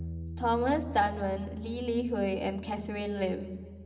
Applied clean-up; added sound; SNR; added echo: none; Bass guitar; 10 dB; reverberation time 2.1 s.